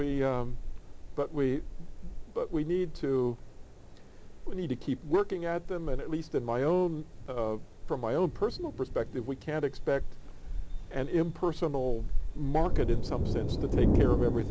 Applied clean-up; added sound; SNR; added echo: none; Thunder; 0 dB; none.